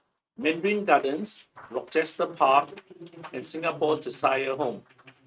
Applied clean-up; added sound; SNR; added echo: neural mask model RNNoise.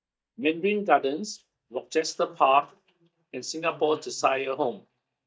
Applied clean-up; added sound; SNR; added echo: neural mask model DeepFilterNet 3.